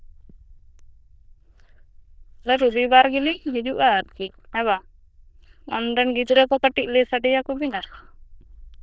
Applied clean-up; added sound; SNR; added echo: neural diffusion model UNIVERSE++.